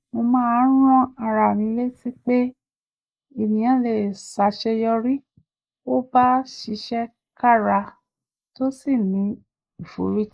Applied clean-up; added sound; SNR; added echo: neural mask model Resemble Enhance denoiser.